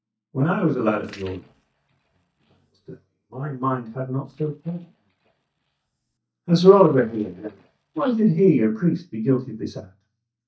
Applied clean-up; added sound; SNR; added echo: neural mask model DeepFilterNet 3.